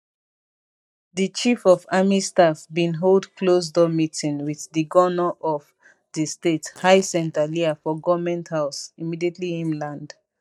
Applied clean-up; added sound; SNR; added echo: neural mask model DeepFilterNet 3.